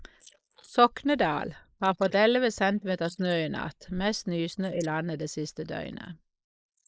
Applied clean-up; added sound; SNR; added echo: neural mask model Resemble Enhance denoiser.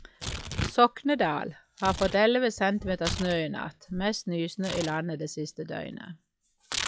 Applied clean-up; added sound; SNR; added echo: classical method log-MMSE.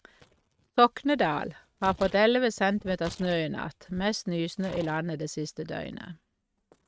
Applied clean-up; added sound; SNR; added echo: neural mask model RNNoise.